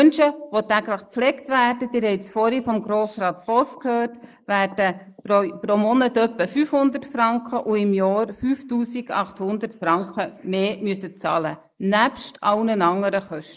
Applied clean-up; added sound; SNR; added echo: neural mask model Resemble Enhance denoiser.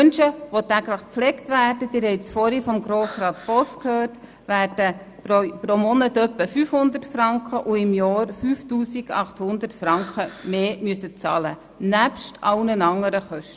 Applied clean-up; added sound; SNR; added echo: none; Breathing; 20 dB; none.